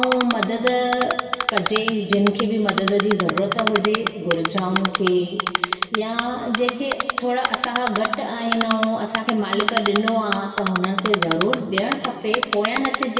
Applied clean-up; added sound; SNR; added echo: none; Typing; 4 dB; reverberation time 2.5 s.